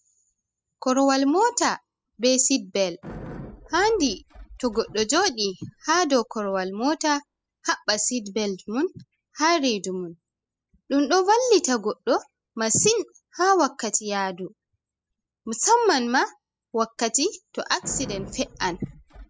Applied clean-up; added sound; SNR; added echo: classical method spectral subtraction.